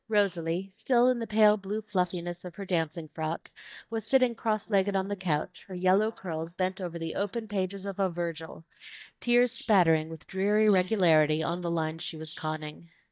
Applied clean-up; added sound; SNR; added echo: neural mask model DeepFilterNet 3.